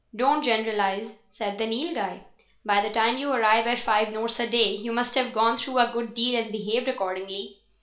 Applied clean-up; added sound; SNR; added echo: none; none; none; reverberation time 0.4 s.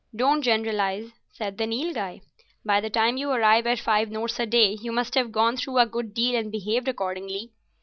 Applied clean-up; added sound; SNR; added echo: none; none; none; none.